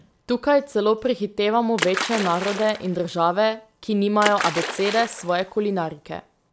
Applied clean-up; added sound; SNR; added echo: none; Splash, splatter; 9 dB; none.